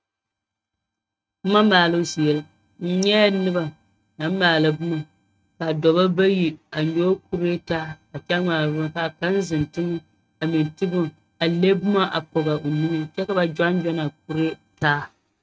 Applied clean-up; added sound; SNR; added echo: neural mask model RNNoise.